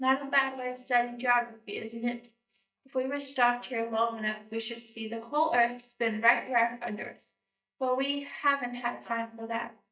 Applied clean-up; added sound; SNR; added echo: neural mask model DeepFilterNet 3.